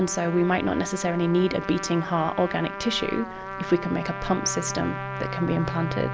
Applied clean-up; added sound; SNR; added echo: none; Trumpet; 9 dB; none.